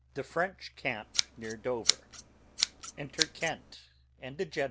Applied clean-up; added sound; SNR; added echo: none; Scissors; -2 dB; none.